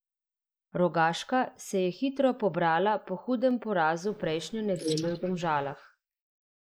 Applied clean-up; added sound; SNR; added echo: neural mask model Resemble Enhance denoiser.